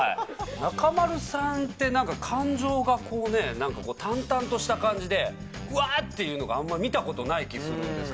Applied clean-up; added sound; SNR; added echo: none; none; none; none.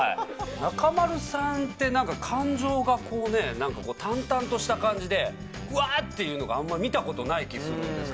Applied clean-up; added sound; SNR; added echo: none; Bowed string instrument; 20 dB; none.